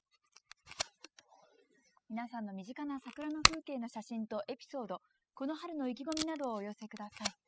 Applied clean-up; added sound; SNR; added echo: classical method spectral subtraction.